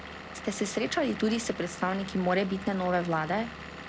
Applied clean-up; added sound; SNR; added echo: none; Engine / Vehicle; 12 dB; none.